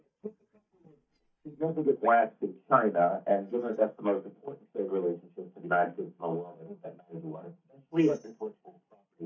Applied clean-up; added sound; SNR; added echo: neural mask model DeepFilterNet 3.